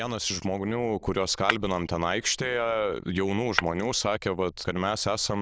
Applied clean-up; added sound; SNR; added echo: neural diffusion model UNIVERSE++.